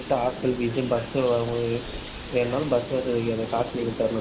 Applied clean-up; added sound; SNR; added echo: none; Bird; 10 dB; none.